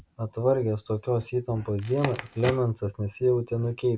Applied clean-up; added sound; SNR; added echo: none; Crackle; 13 dB; none.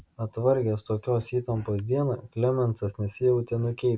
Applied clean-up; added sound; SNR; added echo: none; none; none; none.